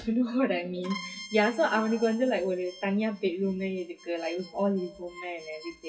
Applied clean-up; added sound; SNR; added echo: classical method WPE with log-MMSE.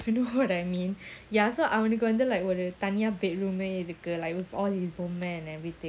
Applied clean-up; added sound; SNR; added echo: none; none; none; none.